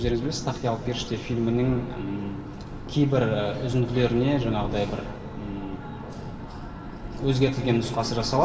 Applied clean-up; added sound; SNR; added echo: none; Keys jangling; 13 dB; reverberation time 2.2 s.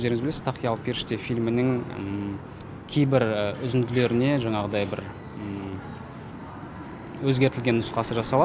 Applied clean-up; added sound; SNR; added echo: none; none; none; none.